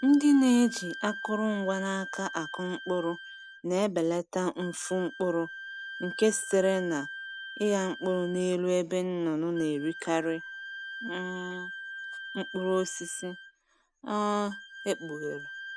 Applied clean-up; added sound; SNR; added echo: none; Wind instrument, woodwind instrument; 13 dB; none.